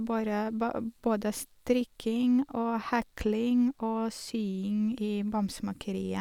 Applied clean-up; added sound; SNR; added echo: none; none; none; none.